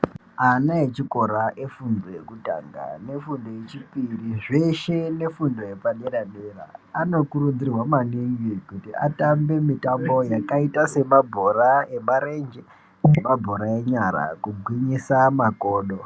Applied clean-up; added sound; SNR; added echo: none; none; none; none.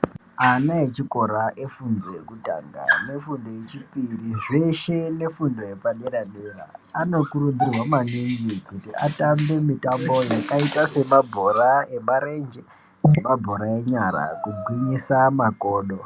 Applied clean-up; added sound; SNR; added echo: none; Dog; 12 dB; none.